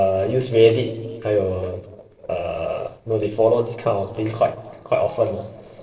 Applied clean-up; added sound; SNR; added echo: neural separator model SepFormer DNS4.